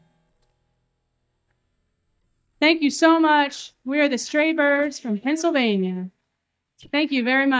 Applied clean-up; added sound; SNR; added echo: neural mask model DeepFilterNet 3.